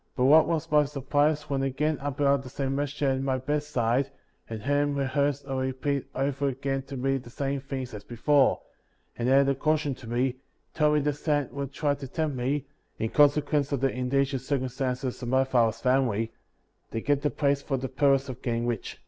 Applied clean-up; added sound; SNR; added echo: none; none; none; none.